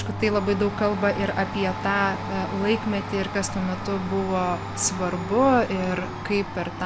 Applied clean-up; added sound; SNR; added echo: none; Domestic sounds, home sounds; 7 dB; none.